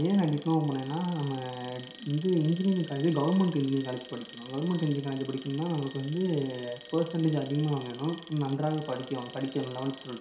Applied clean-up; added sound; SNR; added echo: none; Alarm; 17 dB; reverberation time 0.7 s.